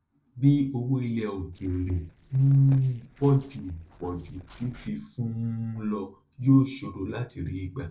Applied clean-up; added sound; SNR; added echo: neural separator model SepFormer DNS4.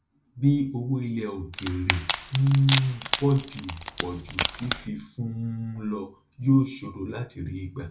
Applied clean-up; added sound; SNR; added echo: none; Wood; 4 dB; reverberation time 0.2 s.